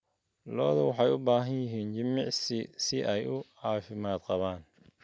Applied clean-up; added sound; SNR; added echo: none; none; none; none.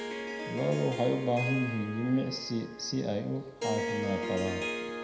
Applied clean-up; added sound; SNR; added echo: none; Harp; 5 dB; reverberation time 0.8 s.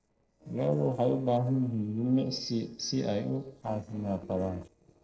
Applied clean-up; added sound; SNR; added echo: neural separator model SepFormer DNS4.